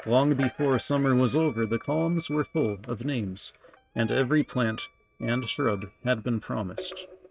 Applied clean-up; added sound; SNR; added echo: neural mask model RNNoise.